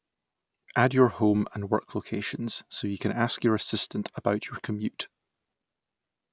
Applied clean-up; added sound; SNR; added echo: none; none; none; none.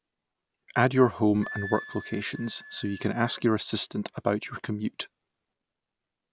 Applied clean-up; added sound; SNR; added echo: none; Wind instrument, woodwind instrument; 18 dB; none.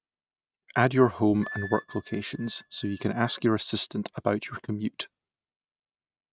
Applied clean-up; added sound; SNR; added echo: neural mask model RNNoise.